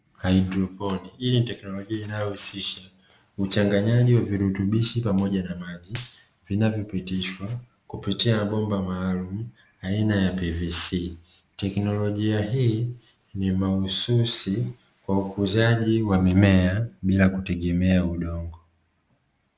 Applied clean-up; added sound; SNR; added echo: none; none; none; none.